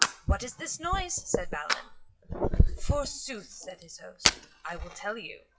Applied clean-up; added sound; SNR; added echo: classical method WPE with log-MMSE.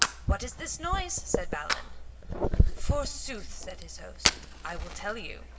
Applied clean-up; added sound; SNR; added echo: none; Fire; -4 dB; reverberation time 0.8 s.